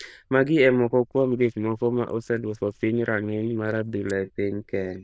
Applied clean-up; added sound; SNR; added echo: neural diffusion model UNIVERSE++.